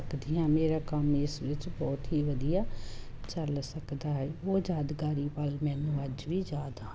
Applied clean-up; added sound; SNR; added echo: none; none; none; none.